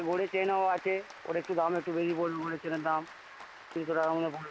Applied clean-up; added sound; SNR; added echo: none; Applause; 18 dB; none.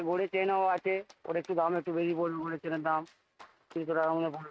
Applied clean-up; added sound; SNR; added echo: neural mask model RNNoise.